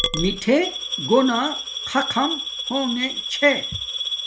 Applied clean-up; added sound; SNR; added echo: none; Coin (dropping) / Glass; 5 dB; none.